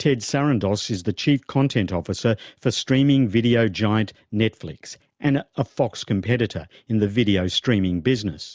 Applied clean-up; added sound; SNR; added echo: none; none; none; none.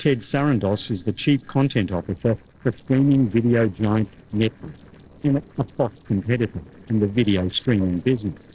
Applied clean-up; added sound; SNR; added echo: neural separator model SepFormer DNS4.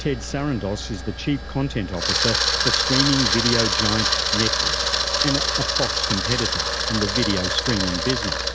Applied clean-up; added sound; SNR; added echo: none; Camera; -3 dB; none.